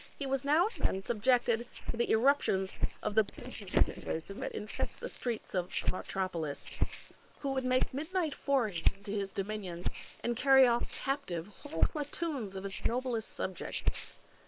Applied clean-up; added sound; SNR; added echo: neural separator model SepFormer WHAM!.